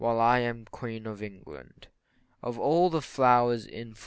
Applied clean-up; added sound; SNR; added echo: none; none; none; none.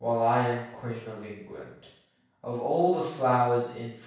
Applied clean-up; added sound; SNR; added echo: none; none; none; reverberation time 0.7 s.